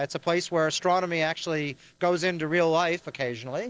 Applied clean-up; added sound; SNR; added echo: neural separator model SepFormer DNS4.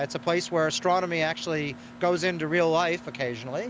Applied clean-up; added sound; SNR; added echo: none; Mechanisms; 18 dB; none.